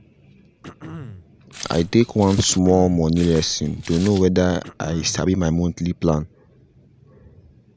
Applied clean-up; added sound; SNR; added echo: none; Walk, footsteps + Cough; 18 dB; none.